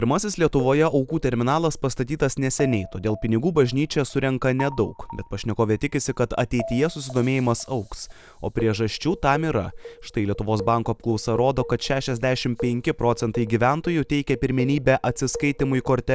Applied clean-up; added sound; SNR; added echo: none; none; none; none.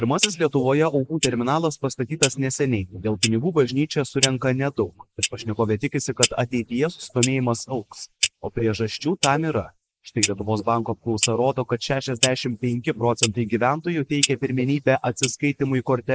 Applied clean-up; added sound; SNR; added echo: neural mask model Resemble Enhance denoiser.